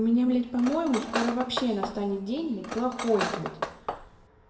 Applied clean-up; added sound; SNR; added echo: none; Cutlery, silverware; 8 dB; reverberation time 1.2 s.